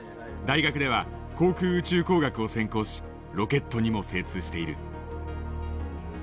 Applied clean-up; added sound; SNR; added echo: none; none; none; none.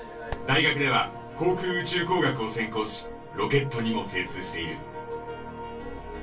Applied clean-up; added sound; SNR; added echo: none; Fireworks; 15 dB; reverberation time 0.1 s.